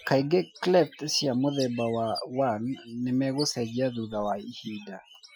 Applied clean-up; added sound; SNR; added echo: classical method Wiener filter.